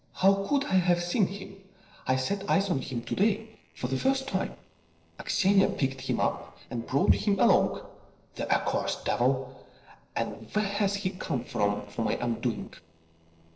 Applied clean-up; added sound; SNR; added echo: neural separator model SepFormer DNS4.